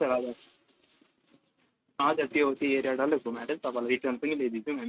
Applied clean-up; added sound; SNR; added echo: neural mask model RNNoise.